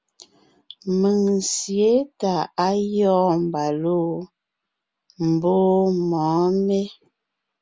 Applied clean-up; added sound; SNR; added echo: none; none; none; none.